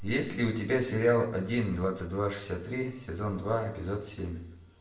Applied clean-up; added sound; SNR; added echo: none; none; none; reverberation time 0.6 s.